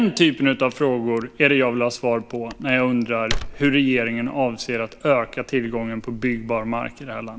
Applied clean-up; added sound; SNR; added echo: none; Tearing / Wood; 14 dB; none.